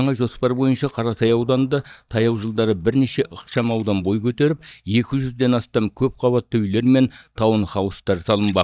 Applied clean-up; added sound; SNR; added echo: neural mask model DeepFilterNet 3.